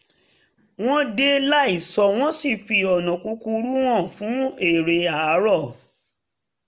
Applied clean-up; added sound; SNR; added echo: none; none; none; none.